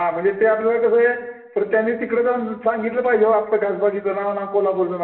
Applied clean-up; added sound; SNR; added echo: none; none; none; reverberation time 0.8 s.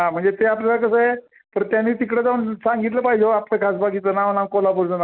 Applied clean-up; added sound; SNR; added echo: none; none; none; none.